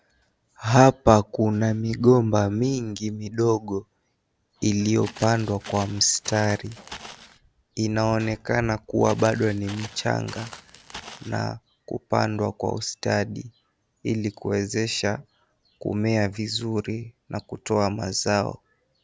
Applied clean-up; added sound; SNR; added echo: none; Walk, footsteps; 17 dB; none.